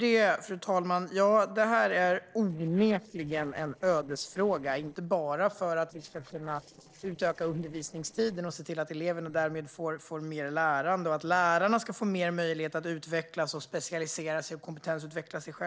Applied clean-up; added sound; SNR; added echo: neural separator model SepFormer DNS4.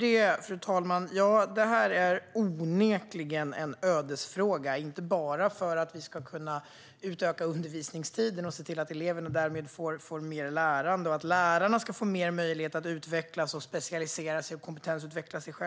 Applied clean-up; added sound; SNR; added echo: none; none; none; none.